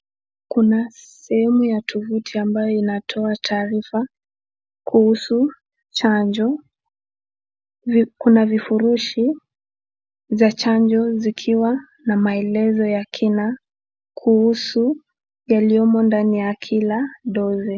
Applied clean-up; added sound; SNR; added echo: none; none; none; none.